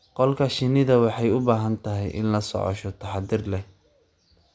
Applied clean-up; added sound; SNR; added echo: none; none; none; none.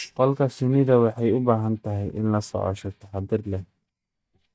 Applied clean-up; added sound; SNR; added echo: neural mask model DeepFilterNet 3.